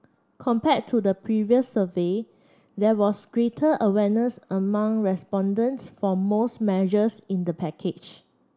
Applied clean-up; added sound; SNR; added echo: none; none; none; none.